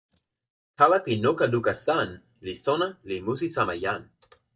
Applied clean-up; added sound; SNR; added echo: neural mask model DeepFilterNet 3.